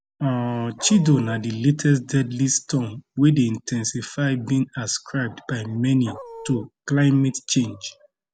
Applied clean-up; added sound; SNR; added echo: none; Dog; 15 dB; none.